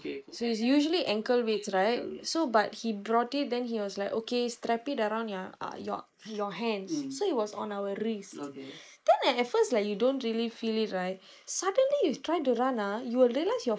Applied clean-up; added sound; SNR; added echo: neural mask model Resemble Enhance denoiser.